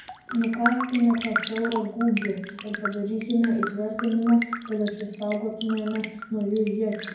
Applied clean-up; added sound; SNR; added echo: none; Raindrop; 8 dB; reverberation time 0.9 s.